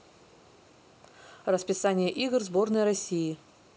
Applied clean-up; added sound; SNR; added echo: none; none; none; none.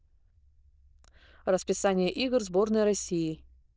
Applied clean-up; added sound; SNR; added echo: neural diffusion model UNIVERSE++.